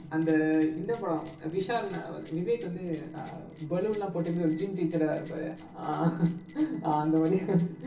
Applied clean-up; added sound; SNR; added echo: none; Bell; 14 dB; reverberation time 0.3 s.